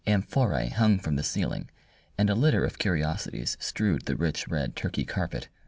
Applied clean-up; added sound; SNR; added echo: none; none; none; none.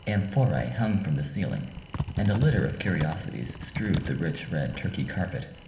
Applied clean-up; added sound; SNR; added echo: none; Typing; 10 dB; reverberation time 1.1 s.